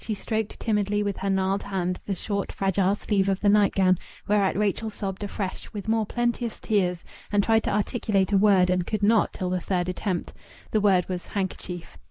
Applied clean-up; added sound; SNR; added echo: neural mask model Resemble Enhance denoiser.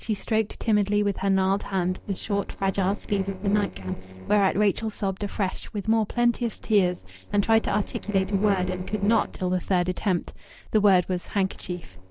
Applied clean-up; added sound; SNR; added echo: neural separator model SepFormer DNS4.